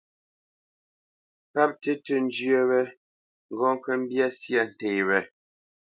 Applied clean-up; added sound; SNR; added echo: none; none; none; none.